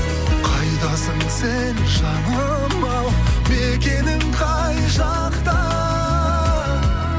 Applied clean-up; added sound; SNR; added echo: none; none; none; none.